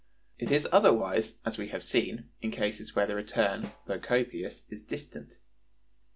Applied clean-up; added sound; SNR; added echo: none; Snare drum; 17 dB; none.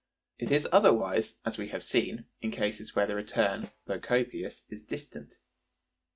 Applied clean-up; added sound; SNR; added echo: neural mask model RNNoise.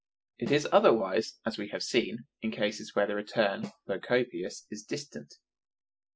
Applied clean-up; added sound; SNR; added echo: classical method spectral subtraction.